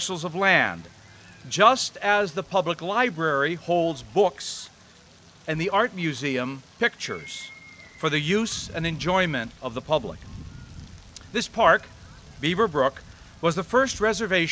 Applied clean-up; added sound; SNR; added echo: none; none; none; none.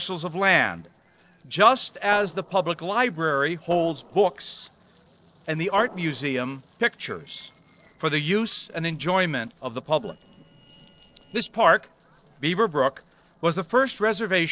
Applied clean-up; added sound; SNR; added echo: neural separator model SepFormer DNS4.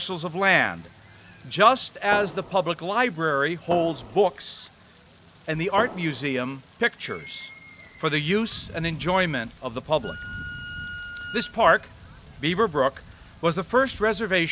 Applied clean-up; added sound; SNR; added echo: none; Fireworks + Wind instrument, woodwind instrument; 12 dB; none.